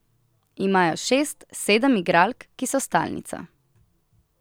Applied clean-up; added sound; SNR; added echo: none; none; none; none.